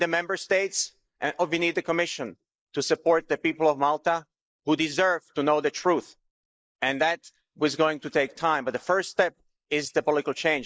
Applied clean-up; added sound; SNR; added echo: neural mask model Resemble Enhance denoiser.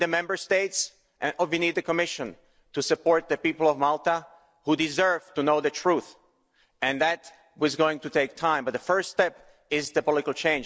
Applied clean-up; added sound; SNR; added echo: none; none; none; none.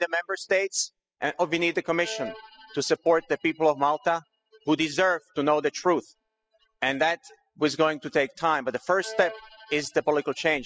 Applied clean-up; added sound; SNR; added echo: classical method spectral subtraction.